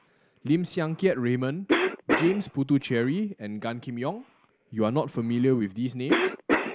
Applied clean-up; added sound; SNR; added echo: none; Cough; 4 dB; none.